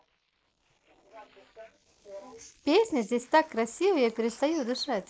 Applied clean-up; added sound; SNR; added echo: neural mask model Resemble Enhance denoiser.